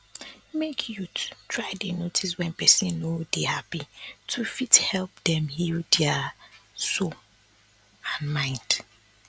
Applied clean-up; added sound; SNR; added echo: none; none; none; none.